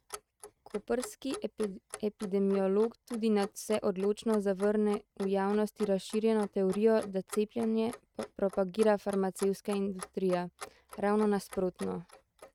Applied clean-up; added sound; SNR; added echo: neural mask model RNNoise.